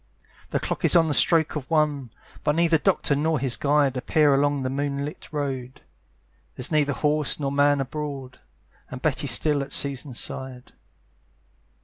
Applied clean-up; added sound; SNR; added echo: none; none; none; none.